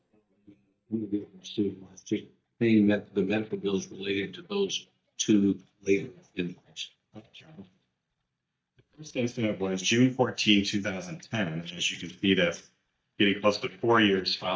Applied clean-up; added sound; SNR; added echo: neural mask model DeepFilterNet 3.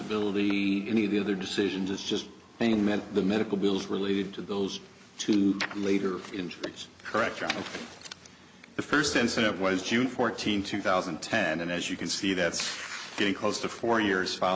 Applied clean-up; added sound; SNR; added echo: none; none; none; none.